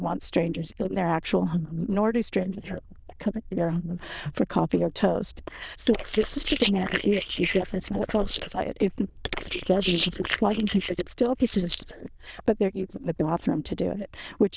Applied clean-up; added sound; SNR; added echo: neural diffusion model UNIVERSE++.